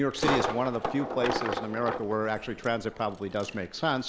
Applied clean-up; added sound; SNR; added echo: none; Coin (dropping); 4 dB; none.